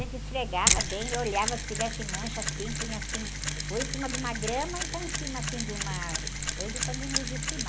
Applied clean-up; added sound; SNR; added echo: none; Mechanisms; -4 dB; none.